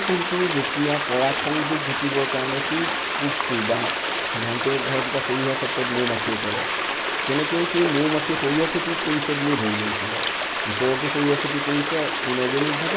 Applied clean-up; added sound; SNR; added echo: none; Stream; -1 dB; none.